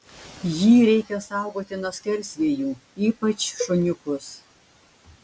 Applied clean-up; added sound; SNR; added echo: none; Cowbell; 13 dB; none.